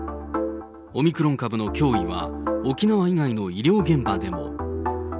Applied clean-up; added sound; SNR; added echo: none; none; none; none.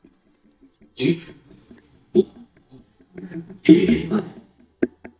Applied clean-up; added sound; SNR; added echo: neural mask model DeepFilterNet 3.